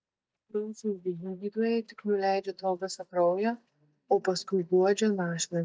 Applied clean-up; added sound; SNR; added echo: neural mask model DeepFilterNet 3.